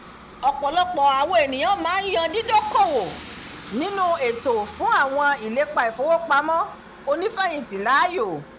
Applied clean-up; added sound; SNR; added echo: none; Aircraft; 19 dB; none.